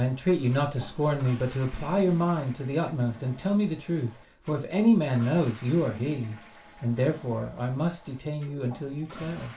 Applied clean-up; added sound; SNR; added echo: none; Toilet flush / Water; 20 dB; reverberation time 0.3 s.